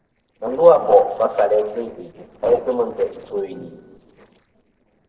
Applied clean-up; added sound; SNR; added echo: neural separator model SepFormer DNS4.